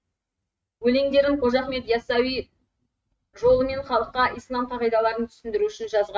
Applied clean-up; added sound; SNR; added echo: neural mask model RNNoise.